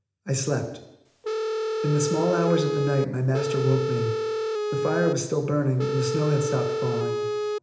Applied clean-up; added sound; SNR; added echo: none; Telephone; 1 dB; reverberation time 0.8 s.